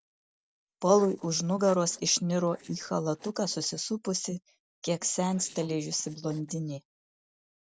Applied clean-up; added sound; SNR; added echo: neural separator model SepFormer DNS4.